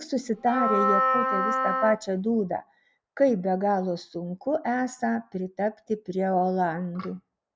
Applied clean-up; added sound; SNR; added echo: none; Wind instrument, woodwind instrument; -1 dB; none.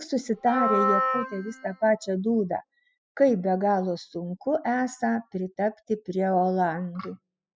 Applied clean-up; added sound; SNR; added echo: classical method spectral subtraction.